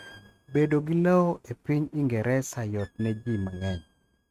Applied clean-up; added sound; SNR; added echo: neural mask model RNNoise.